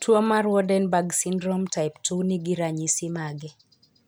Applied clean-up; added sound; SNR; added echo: none; none; none; none.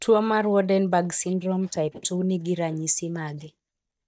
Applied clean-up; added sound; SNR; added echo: neural mask model DeepFilterNet 3.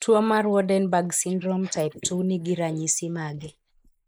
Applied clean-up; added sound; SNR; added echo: neural mask model Resemble Enhance denoiser.